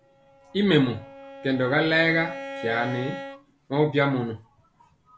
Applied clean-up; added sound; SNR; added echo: none; Bowed string instrument; 14 dB; reverberation time 0.2 s.